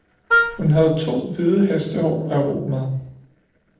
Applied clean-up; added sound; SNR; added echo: neural separator model SepFormer DNS4.